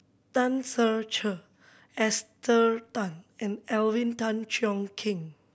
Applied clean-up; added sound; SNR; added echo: none; none; none; none.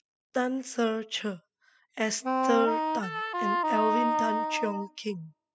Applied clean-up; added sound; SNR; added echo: classical method spectral subtraction.